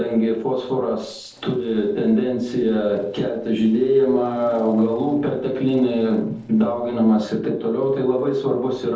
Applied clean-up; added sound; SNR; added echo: neural separator model SepFormer DNS4.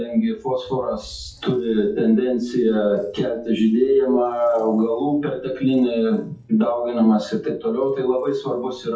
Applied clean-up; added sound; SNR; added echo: classical method WPE with log-MMSE.